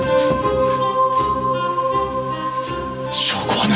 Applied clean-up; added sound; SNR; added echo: none; none; none; none.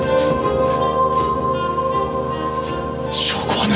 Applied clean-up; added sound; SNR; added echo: none; Brass instrument; 6 dB; none.